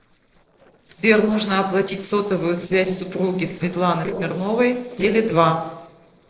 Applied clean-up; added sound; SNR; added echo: neural separator model SepFormer DNS4.